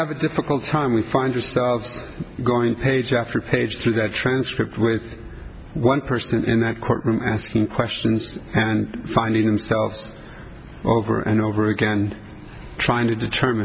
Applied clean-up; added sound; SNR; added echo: none; none; none; none.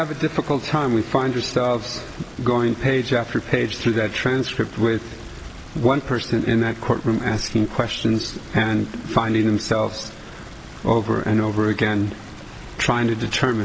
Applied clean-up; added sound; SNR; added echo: none; Stream; 20 dB; none.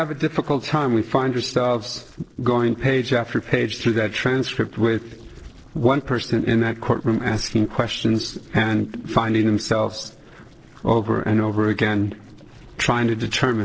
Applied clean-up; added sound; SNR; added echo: neural separator model SepFormer DNS4.